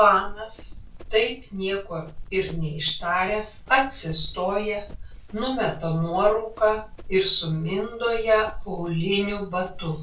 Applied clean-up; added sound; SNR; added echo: none; Run; 13 dB; reverberation time 0.2 s.